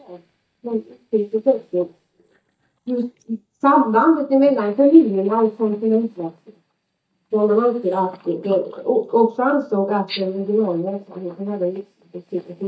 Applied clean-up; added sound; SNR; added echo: neural mask model DeepFilterNet 3.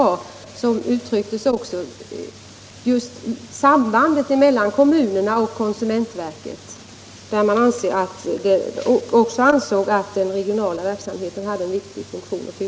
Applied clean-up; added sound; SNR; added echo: none; none; none; none.